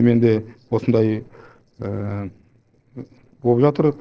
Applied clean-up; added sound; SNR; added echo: neural separator model SepFormer DNS4.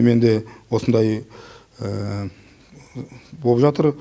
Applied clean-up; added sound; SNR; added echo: none; none; none; none.